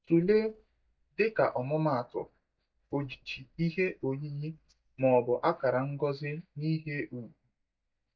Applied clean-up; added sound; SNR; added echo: neural mask model DeepFilterNet 3.